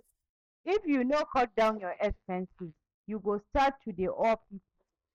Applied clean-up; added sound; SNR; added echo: neural mask model DeepFilterNet 3.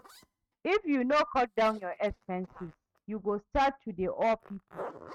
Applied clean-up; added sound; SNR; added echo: neural mask model RNNoise.